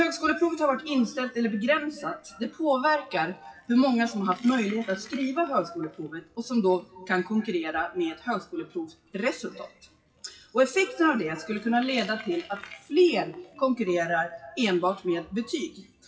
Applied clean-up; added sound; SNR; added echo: classical method WPE with log-MMSE.